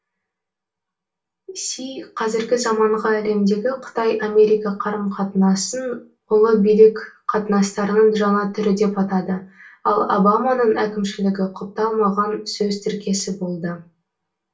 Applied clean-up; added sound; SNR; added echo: none; none; none; reverberation time 0.2 s.